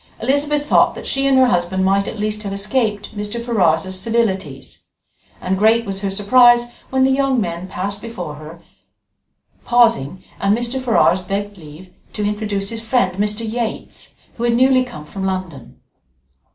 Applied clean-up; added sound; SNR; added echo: none; none; none; none.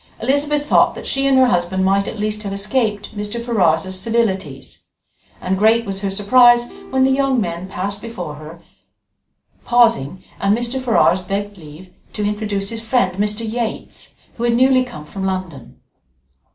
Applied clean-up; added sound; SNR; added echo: none; Acoustic guitar / Strum; 19 dB; none.